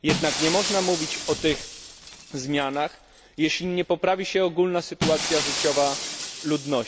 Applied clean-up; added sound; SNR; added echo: none; Shatter; 6 dB; none.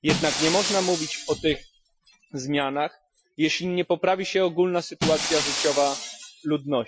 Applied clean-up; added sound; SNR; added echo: classical method Wiener filter.